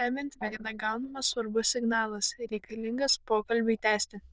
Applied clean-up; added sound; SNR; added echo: neural diffusion model UNIVERSE++.